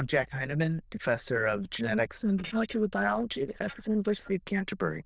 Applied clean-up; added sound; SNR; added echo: neural diffusion model UNIVERSE++.